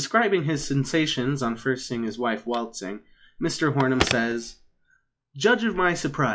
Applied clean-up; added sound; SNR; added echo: classical method log-MMSE.